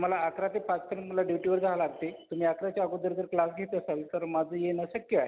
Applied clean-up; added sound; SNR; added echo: none; none; none; none.